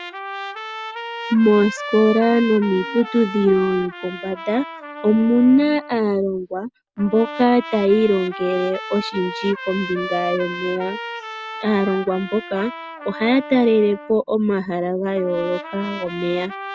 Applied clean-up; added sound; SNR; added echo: none; Trumpet; 12 dB; none.